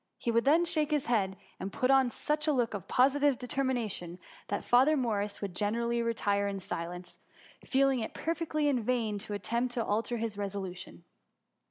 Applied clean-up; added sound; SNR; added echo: none; none; none; none.